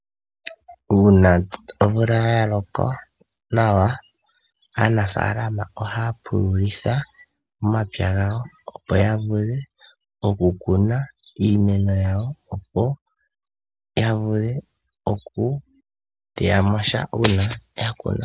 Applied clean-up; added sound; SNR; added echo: none; none; none; none.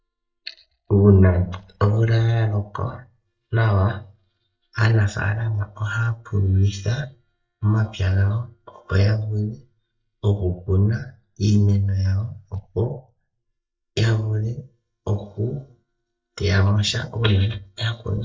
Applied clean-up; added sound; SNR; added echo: neural mask model DeepFilterNet 3.